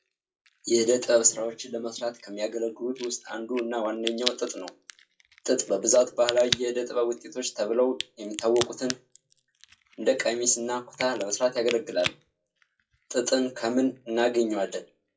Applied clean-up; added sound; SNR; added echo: classical method WPE with log-MMSE.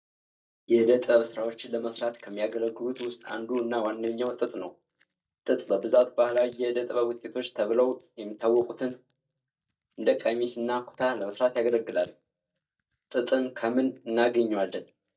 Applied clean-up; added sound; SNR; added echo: neural mask model DeepFilterNet 3.